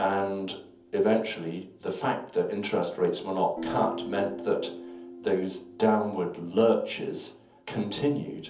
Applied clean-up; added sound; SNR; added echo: none; Guitar; 15 dB; reverberation time 0.7 s.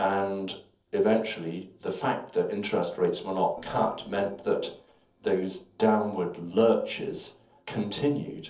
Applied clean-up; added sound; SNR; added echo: neural separator model SepFormer DNS4.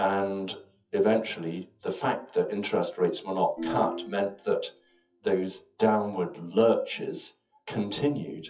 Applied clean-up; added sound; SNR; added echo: classical method WPE with log-MMSE.